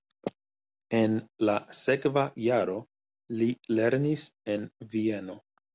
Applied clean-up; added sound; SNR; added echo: none; none; none; none.